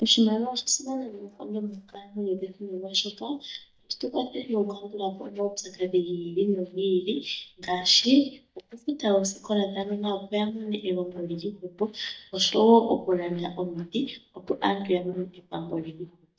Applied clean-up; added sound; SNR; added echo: neural mask model DeepFilterNet 3.